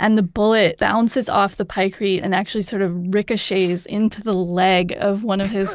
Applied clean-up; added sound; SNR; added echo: none; none; none; none.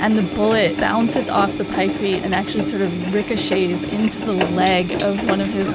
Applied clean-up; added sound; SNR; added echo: none; Engine; 5 dB; none.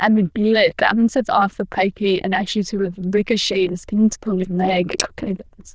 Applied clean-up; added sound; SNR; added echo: neural diffusion model UNIVERSE++.